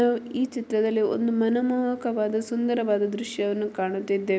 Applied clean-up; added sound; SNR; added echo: none; none; none; none.